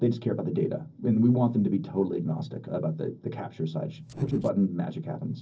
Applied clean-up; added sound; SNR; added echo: neural separator model SepFormer DNS4.